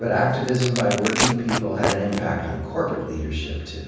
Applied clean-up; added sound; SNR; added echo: none; Tearing; 5 dB; reverberation time 1.1 s.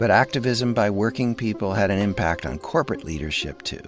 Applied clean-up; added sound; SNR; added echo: none; none; none; none.